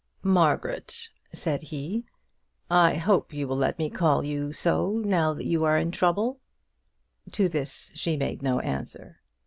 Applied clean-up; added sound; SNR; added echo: none; none; none; none.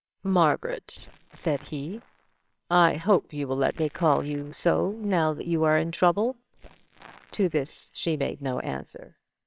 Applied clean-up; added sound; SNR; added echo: neural separator model SepFormer WHAMR!.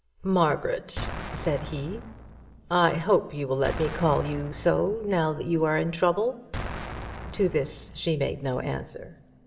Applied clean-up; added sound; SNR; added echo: none; Explosion; 11 dB; reverberation time 1.7 s.